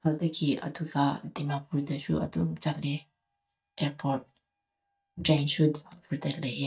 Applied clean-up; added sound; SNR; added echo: neural mask model DeepFilterNet 3.